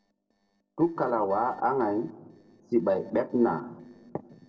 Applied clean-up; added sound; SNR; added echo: neural separator model SepFormer DNS4.